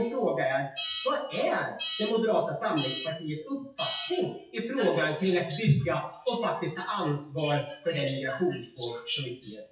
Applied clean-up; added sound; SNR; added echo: classical method WPE with log-MMSE.